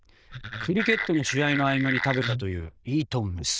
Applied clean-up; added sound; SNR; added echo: neural diffusion model UNIVERSE++.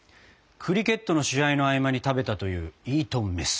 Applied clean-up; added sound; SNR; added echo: none; none; none; none.